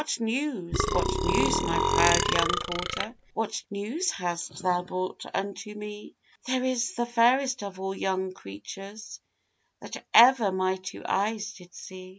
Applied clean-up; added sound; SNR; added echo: none; Burping, eructation; -2 dB; none.